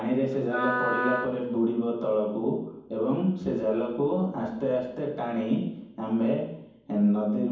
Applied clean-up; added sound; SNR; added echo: none; Wind instrument, woodwind instrument; 5 dB; reverberation time 1.2 s.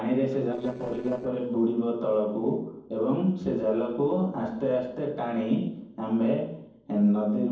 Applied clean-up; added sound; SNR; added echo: neural separator model SepFormer DNS4.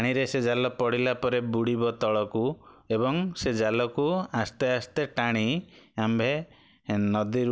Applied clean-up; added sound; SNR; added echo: none; none; none; none.